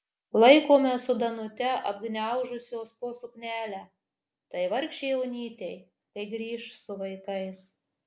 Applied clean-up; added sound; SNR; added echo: none; none; none; none.